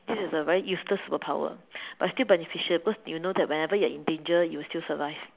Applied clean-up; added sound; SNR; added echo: none; none; none; none.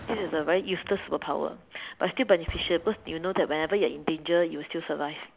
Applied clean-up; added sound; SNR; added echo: none; Fireworks; 19 dB; none.